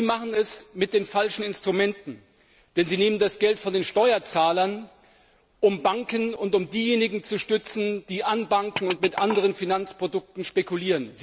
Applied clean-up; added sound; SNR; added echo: none; Glass; 12 dB; none.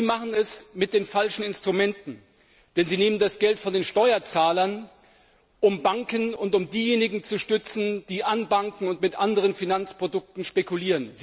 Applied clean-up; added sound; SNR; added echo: none; none; none; none.